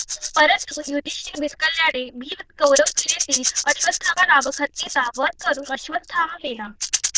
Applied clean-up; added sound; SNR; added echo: neural diffusion model UNIVERSE++.